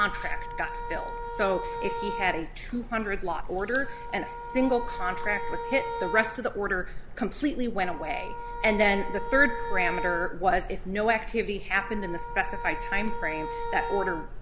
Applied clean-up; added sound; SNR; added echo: none; Wind instrument, woodwind instrument; 9 dB; none.